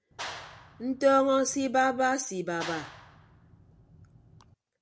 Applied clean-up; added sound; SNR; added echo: none; Clapping; 16 dB; none.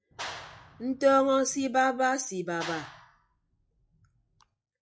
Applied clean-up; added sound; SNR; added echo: classical method log-MMSE.